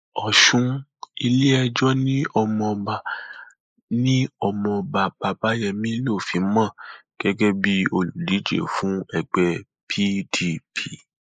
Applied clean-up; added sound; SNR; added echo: neural mask model Resemble Enhance denoiser.